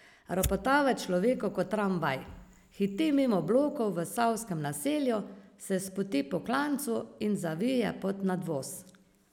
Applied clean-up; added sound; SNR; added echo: none; Fire; 14 dB; none.